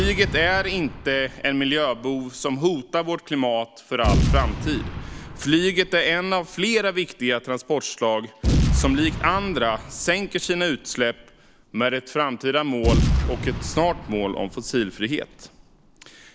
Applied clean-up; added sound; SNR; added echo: none; Boom; 4 dB; none.